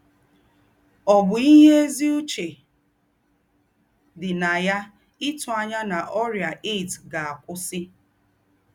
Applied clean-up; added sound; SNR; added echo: none; none; none; none.